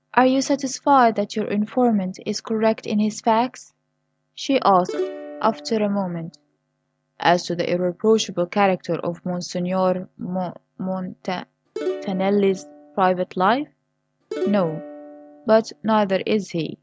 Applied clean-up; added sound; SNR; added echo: none; Plucked string instrument; 10 dB; none.